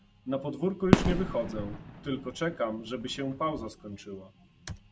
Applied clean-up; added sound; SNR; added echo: none; Fireworks; -2 dB; none.